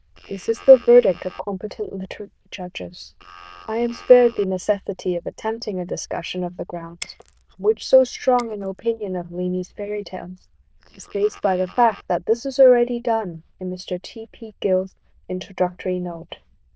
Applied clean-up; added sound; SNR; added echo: neural diffusion model UNIVERSE++.